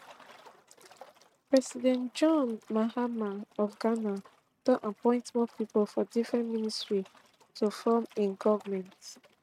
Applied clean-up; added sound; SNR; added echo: neural mask model RNNoise.